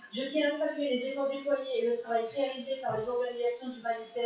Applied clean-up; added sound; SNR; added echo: classical method WPE with log-MMSE.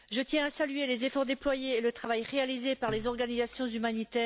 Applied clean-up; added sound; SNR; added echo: none; none; none; none.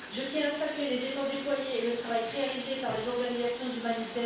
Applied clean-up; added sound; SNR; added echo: none; Bathtub (filling or washing); 12 dB; reverberation time 0.7 s.